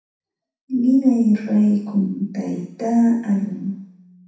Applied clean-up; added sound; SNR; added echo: none; none; none; reverberation time 0.6 s.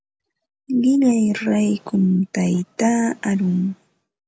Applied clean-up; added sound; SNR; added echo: none; none; none; none.